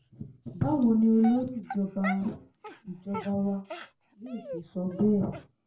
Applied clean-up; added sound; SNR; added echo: none; Dog; 15 dB; reverberation time 0.3 s.